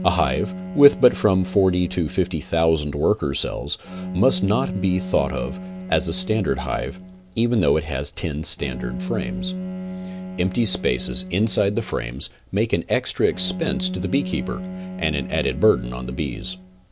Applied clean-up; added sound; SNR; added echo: none; Bowed string instrument; 10 dB; none.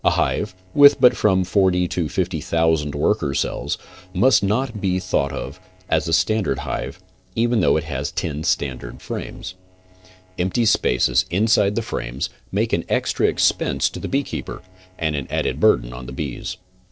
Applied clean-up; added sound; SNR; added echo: neural separator model SepFormer DNS4.